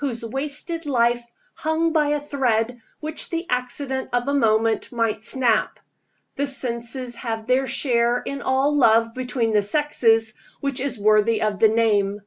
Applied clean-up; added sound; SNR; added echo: none; none; none; none.